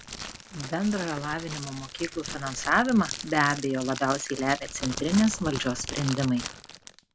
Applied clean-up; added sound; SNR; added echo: none; Crackle; 11 dB; none.